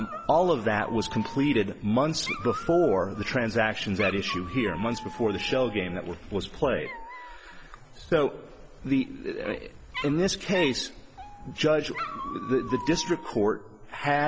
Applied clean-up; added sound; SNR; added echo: none; Dog; 13 dB; none.